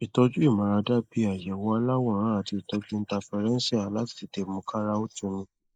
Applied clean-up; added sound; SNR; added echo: neural mask model Resemble Enhance denoiser.